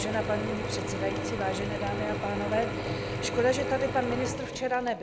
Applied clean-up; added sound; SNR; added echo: none; Drill / Mechanisms; 2 dB; none.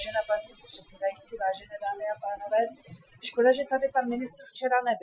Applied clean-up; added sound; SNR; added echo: classical method Wiener filter.